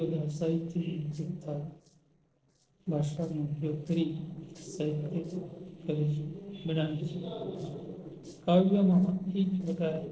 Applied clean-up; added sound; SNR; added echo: neural separator model SepFormer DNS4.